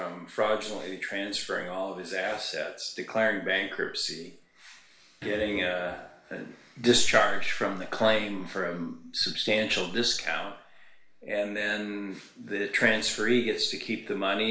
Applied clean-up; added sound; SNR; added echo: none; none; none; reverberation time 0.5 s.